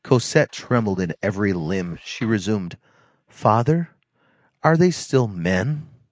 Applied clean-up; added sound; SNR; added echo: neural mask model Resemble Enhance denoiser.